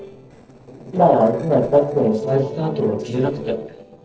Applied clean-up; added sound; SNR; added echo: neural separator model SepFormer DNS4.